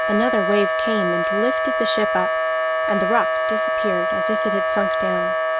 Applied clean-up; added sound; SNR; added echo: none; Wind instrument, woodwind instrument; -4 dB; none.